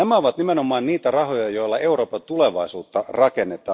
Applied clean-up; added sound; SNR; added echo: none; none; none; none.